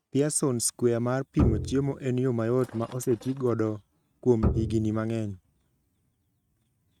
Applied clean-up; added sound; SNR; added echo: neural mask model RNNoise.